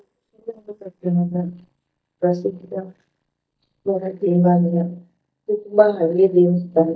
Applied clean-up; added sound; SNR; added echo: neural mask model DeepFilterNet 3.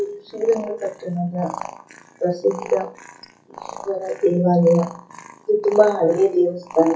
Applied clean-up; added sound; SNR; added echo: classical method WPE with log-MMSE.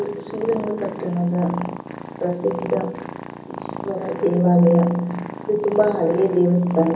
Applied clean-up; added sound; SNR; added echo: none; Purr; 11 dB; reverberation time 0.3 s.